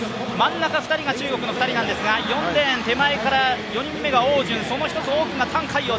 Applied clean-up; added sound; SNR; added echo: none; none; none; none.